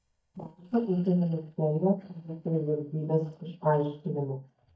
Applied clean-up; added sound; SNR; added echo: neural mask model DeepFilterNet 3.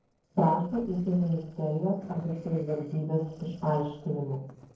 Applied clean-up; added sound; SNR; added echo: neural separator model SepFormer DNS4.